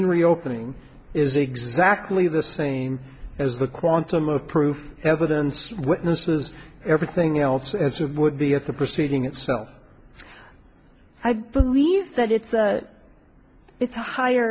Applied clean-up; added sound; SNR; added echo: none; none; none; none.